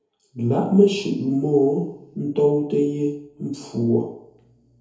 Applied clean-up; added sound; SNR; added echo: none; none; none; reverberation time 2.1 s.